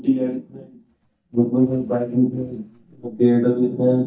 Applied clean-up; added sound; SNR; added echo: neural mask model DeepFilterNet 3.